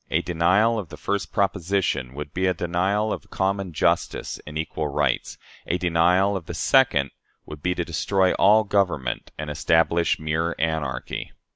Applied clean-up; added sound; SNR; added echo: none; none; none; none.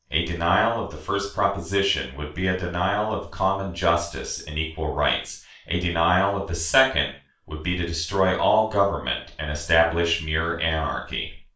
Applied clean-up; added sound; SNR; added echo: none; none; none; reverberation time 0.3 s.